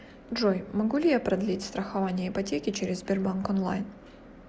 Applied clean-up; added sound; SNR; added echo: none; none; none; none.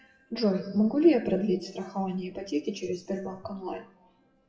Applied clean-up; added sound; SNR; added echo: classical method WPE with log-MMSE.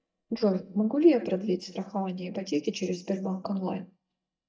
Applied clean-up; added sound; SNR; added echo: neural mask model DeepFilterNet 3.